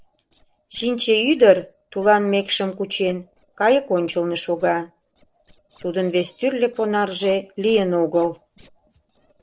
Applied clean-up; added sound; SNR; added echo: neural separator model SepFormer DNS4.